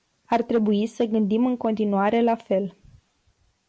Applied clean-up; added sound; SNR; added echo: none; none; none; none.